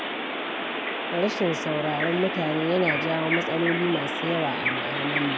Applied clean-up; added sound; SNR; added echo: none; Bird vocalization, bird call, bird song; 1 dB; none.